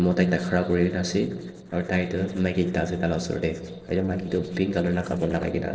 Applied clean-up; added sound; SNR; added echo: neural separator model SepFormer DNS4.